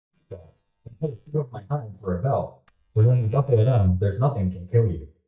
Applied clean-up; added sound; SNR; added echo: neural mask model DeepFilterNet 3.